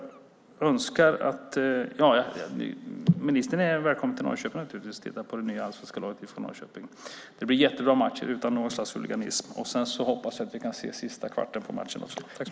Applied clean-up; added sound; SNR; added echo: none; none; none; none.